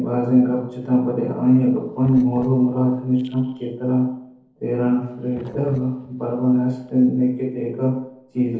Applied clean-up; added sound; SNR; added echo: neural separator model SepFormer DNS4.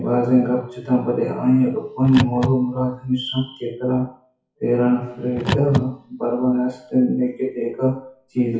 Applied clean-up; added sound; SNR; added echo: classical method WPE with log-MMSE.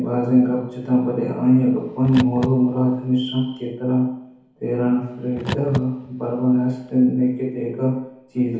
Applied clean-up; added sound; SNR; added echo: none; Car; 13 dB; reverberation time 2.0 s.